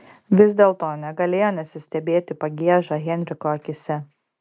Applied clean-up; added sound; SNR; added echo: none; none; none; none.